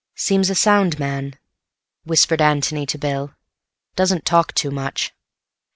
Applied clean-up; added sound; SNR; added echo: none; none; none; none.